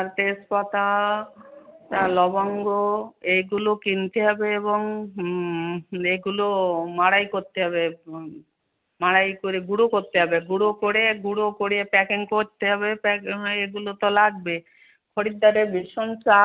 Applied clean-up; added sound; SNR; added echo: none; none; none; none.